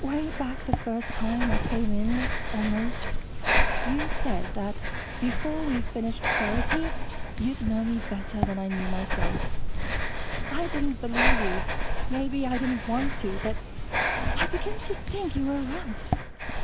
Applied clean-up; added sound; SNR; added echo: none; Breathing; -4 dB; none.